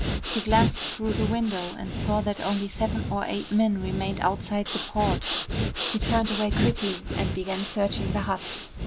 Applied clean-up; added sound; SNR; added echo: none; Breathing; 2 dB; none.